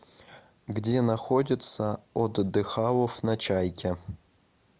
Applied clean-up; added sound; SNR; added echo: none; none; none; none.